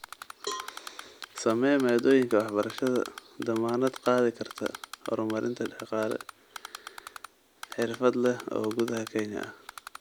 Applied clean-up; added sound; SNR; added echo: none; Typing + Cowbell; 15 dB; none.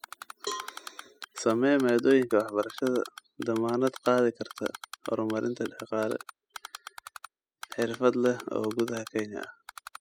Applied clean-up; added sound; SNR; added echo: classical method spectral subtraction.